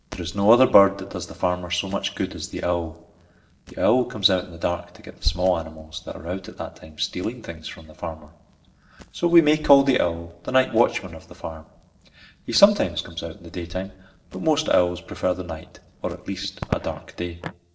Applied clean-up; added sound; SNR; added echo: neural separator model SepFormer DNS4.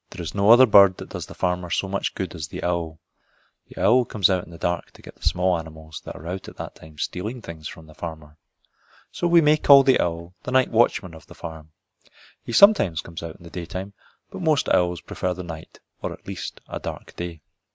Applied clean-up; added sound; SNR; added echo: none; none; none; none.